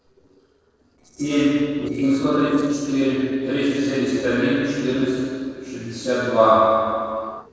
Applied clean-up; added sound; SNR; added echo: neural separator model SepFormer DNS4.